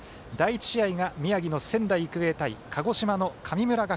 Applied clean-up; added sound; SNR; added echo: none; none; none; none.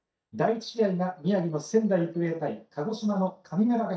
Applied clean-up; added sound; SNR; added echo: neural mask model DeepFilterNet 3.